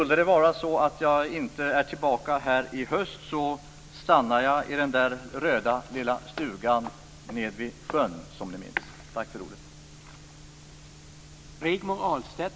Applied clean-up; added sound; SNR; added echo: none; none; none; none.